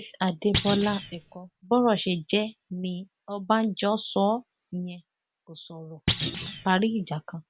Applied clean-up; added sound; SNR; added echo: none; Thump, thud; 5 dB; none.